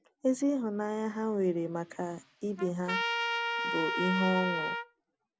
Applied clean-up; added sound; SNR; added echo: none; Trumpet; 2 dB; none.